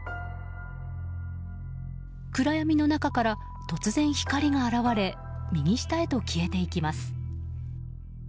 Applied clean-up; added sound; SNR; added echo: none; none; none; none.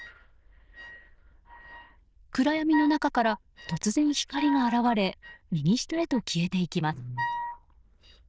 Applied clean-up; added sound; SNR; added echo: neural diffusion model UNIVERSE++.